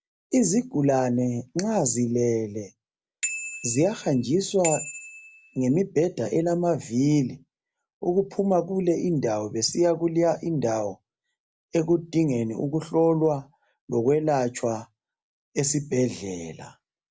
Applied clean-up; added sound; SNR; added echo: none; Bicycle bell; 10 dB; none.